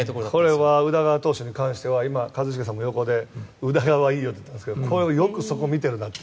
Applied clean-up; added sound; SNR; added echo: none; none; none; none.